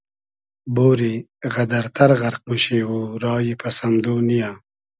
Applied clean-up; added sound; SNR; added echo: none; none; none; none.